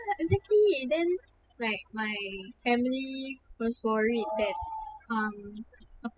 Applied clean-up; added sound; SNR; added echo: classical method spectral subtraction.